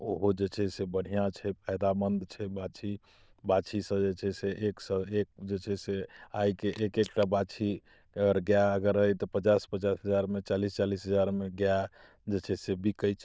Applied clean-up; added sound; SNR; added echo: neural diffusion model UNIVERSE++.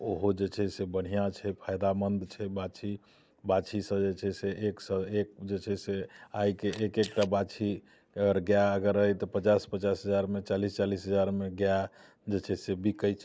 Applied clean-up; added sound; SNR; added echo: neural mask model Resemble Enhance denoiser.